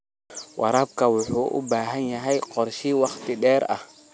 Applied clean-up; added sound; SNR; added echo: none; none; none; none.